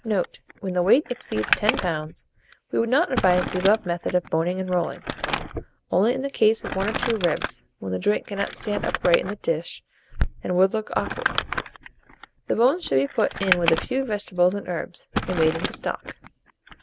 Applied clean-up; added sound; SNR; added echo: none; Crumpling, crinkling; 7 dB; none.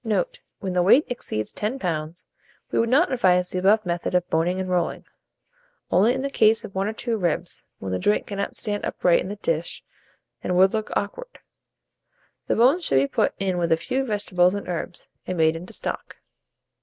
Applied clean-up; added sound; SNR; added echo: none; none; none; none.